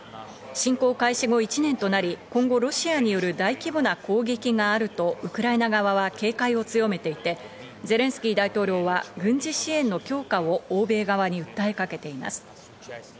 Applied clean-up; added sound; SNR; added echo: none; none; none; none.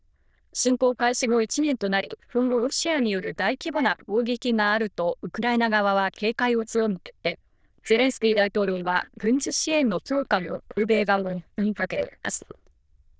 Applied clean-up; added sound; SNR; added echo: neural diffusion model UNIVERSE++.